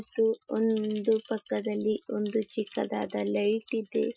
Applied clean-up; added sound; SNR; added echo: classical method Wiener filter.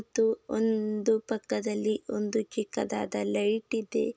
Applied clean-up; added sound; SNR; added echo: none; none; none; none.